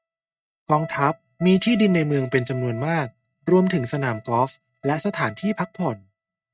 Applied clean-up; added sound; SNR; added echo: neural mask model RNNoise.